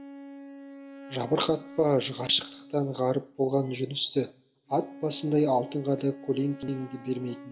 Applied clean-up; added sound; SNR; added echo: none; Wind instrument, woodwind instrument; 17 dB; reverberation time 0.3 s.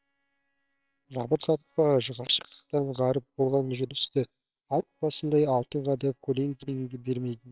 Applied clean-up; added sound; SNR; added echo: neural separator model SepFormer WHAMR!.